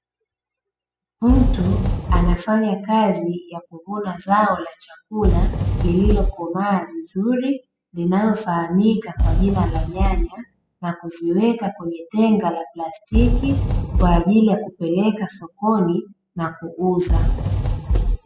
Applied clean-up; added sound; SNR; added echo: classical method spectral subtraction.